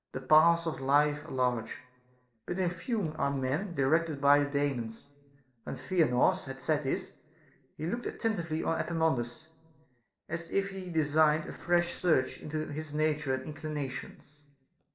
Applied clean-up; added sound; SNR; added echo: neural separator model SepFormer DNS4.